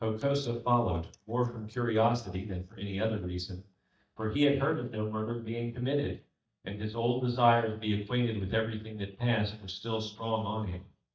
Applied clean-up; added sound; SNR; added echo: neural mask model DeepFilterNet 3.